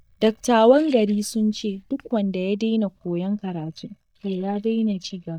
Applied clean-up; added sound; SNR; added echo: neural mask model DeepFilterNet 3.